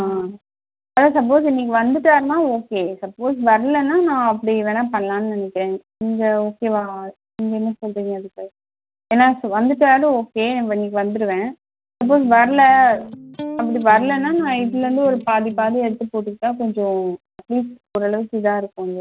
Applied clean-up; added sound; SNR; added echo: none; Electric guitar; 14 dB; none.